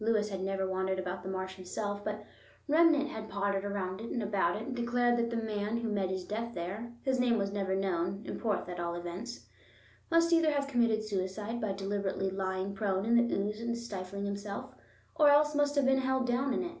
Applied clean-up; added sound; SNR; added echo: none; none; none; none.